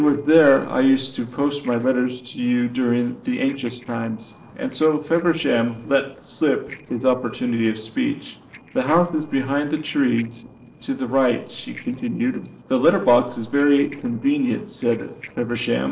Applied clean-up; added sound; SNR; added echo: neural separator model SepFormer DNS4.